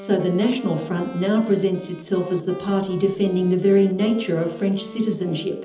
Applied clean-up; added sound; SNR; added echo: none; Wind instrument, woodwind instrument; 17 dB; reverberation time 1.2 s.